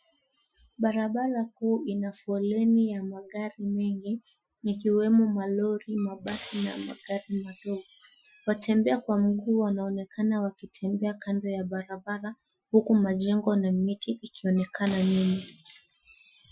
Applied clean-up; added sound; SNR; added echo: classical method Wiener filter.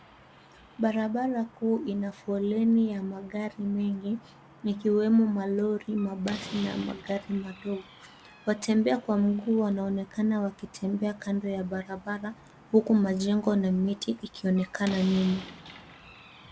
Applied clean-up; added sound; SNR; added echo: none; Slam; 20 dB; none.